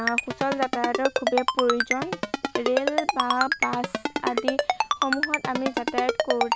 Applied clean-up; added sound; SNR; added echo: none; Ringtone; -1 dB; none.